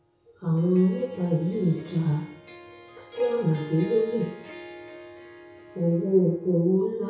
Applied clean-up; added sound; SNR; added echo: none; Harp; 18 dB; reverberation time 0.6 s.